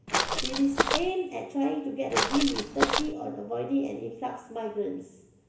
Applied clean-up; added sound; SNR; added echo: none; Walk, footsteps; -3 dB; reverberation time 0.8 s.